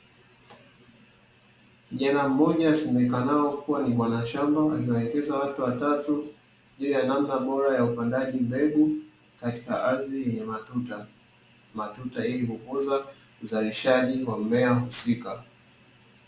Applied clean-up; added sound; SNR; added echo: none; none; none; none.